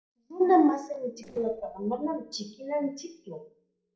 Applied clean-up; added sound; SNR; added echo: neural separator model SepFormer DNS4.